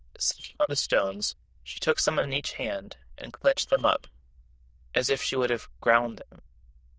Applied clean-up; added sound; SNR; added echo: neural diffusion model UNIVERSE++.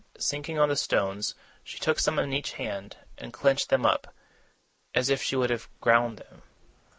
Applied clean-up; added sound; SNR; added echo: neural mask model Resemble Enhance denoiser.